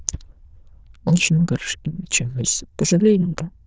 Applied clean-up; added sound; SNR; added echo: neural diffusion model UNIVERSE++.